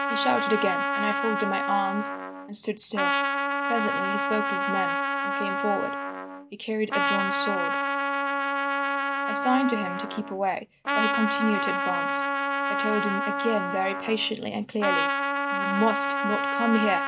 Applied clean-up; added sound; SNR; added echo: none; Trumpet; 1 dB; none.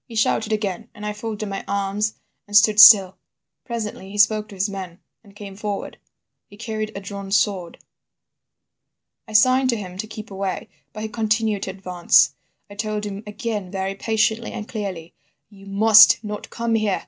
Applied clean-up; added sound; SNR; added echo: none; none; none; none.